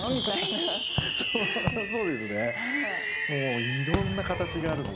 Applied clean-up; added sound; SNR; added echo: none; Fireworks; 0 dB; none.